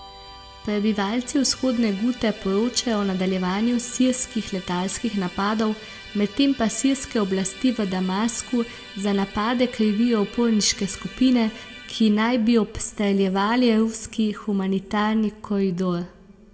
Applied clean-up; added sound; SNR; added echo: none; Musical instrument; 20 dB; reverberation time 1.2 s.